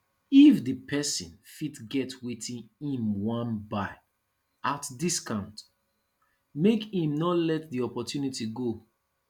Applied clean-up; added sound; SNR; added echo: none; none; none; none.